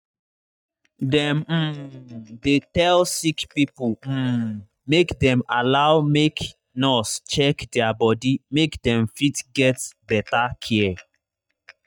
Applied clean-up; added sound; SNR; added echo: neural mask model DeepFilterNet 3.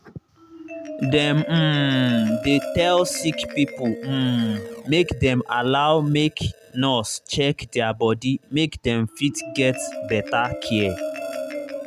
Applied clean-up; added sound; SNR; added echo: none; Marimba, xylophone; 11 dB; none.